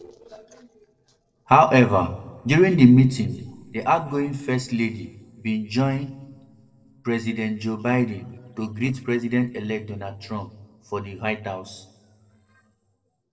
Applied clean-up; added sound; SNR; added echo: neural separator model SepFormer DNS4.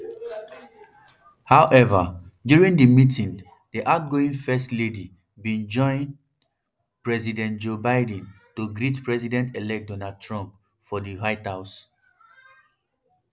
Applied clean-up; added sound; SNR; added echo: none; none; none; none.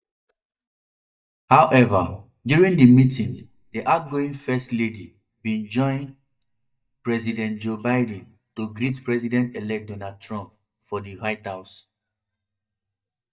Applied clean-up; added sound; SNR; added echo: neural mask model DeepFilterNet 3.